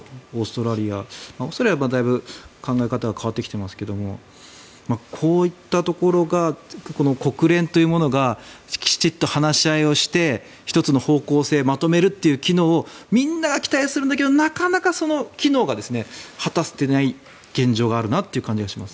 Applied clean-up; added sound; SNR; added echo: none; none; none; none.